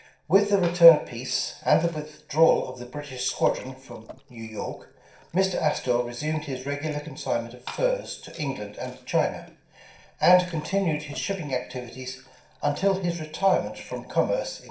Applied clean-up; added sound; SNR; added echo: neural separator model SepFormer DNS4.